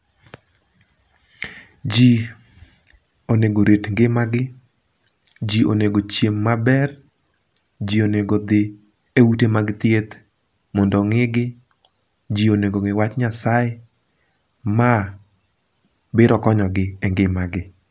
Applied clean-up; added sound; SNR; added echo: none; none; none; none.